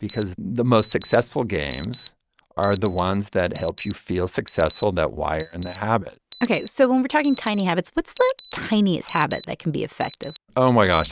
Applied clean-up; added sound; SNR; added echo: neural mask model RNNoise.